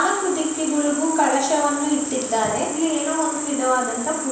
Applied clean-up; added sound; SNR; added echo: none; Cricket; 6 dB; reverberation time 0.9 s.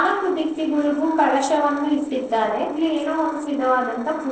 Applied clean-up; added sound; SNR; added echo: neural separator model SepFormer DNS4.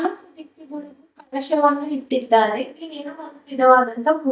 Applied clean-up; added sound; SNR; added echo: neural mask model DeepFilterNet 3.